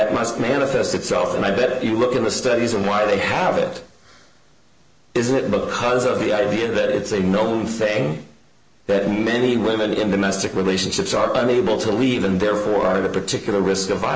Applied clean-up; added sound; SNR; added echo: none; none; none; none.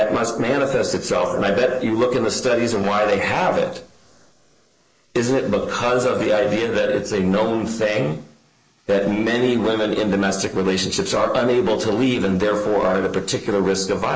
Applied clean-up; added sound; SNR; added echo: neural mask model Resemble Enhance denoiser.